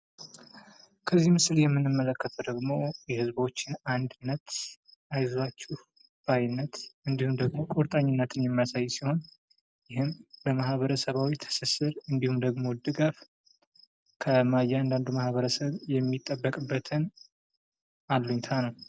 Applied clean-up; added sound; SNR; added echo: none; none; none; none.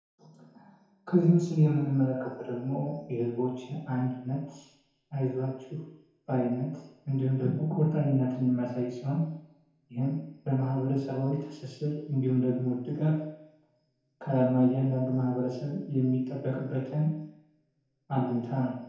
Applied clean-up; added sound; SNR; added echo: none; none; none; reverberation time 0.9 s.